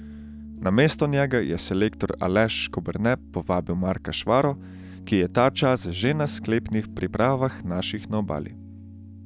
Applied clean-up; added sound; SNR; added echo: none; Piano; 15 dB; none.